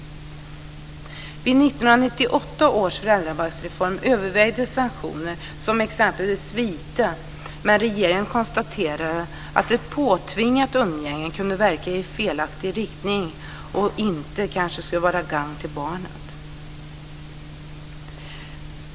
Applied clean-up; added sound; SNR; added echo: none; none; none; none.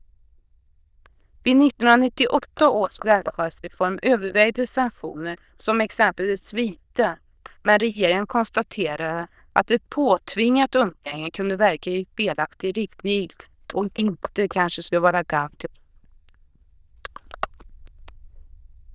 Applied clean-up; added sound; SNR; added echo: neural diffusion model UNIVERSE++.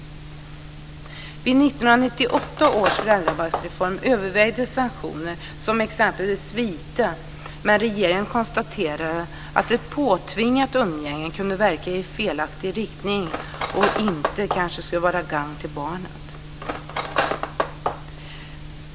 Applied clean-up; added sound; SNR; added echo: none; Cutlery, silverware; 4 dB; none.